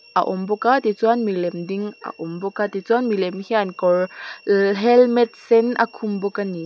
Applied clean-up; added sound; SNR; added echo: none; none; none; none.